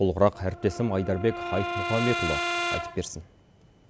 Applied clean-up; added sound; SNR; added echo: none; Brass instrument; 5 dB; none.